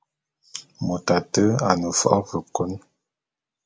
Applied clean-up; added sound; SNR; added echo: none; none; none; none.